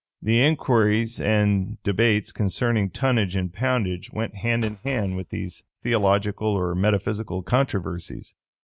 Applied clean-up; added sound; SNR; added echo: neural mask model RNNoise.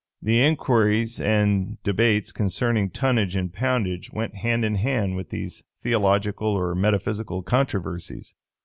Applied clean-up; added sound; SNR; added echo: none; none; none; none.